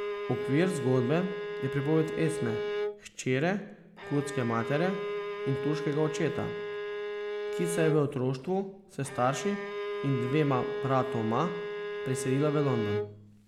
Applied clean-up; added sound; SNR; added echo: none; Bowed string instrument; 4 dB; none.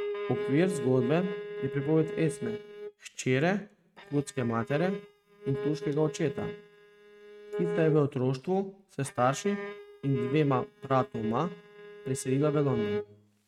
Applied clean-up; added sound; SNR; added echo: neural mask model RNNoise.